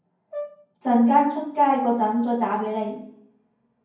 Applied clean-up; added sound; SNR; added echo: none; Brass instrument; 17 dB; reverberation time 0.9 s.